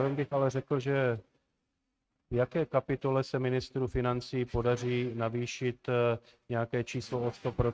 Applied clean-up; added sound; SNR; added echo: neural mask model RNNoise.